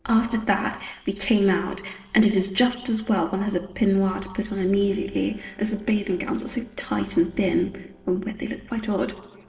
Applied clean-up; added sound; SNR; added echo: neural separator model SepFormer DNS4.